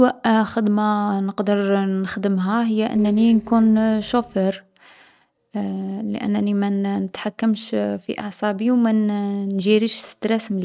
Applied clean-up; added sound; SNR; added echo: neural separator model SepFormer DNS4.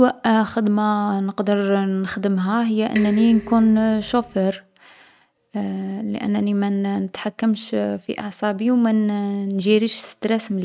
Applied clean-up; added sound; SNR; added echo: none; Dishes, pots, and pans; 13 dB; none.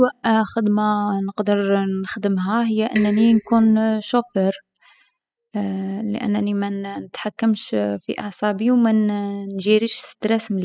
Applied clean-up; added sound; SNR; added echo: classical method spectral subtraction.